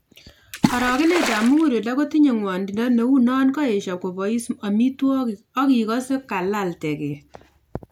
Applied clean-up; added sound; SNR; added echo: none; Water / Splash, splatter; 6 dB; none.